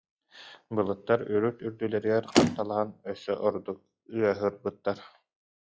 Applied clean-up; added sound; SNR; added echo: classical method log-MMSE.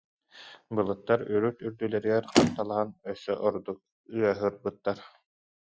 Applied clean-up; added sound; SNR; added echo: classical method Wiener filter.